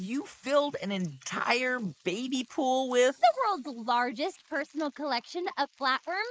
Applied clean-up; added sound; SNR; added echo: neural mask model Resemble Enhance denoiser.